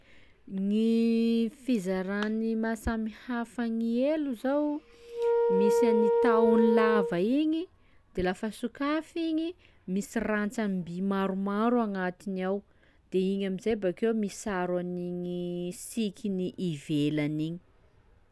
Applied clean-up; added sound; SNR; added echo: none; Wind instrument, woodwind instrument; -3 dB; none.